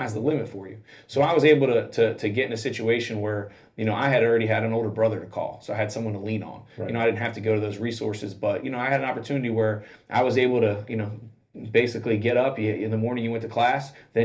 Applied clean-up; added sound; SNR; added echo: none; none; none; reverberation time 0.3 s.